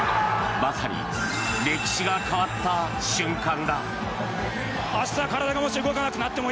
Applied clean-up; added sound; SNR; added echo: none; none; none; none.